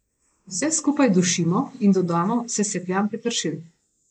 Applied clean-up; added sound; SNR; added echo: neural mask model Resemble Enhance denoiser.